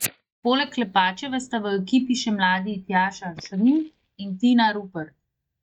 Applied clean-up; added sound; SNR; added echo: neural mask model DeepFilterNet 3.